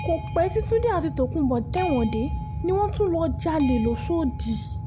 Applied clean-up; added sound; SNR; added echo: none; Boat, Water vehicle; 5 dB; none.